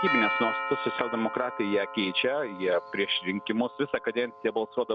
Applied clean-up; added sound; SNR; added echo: none; Doorbell; 6 dB; none.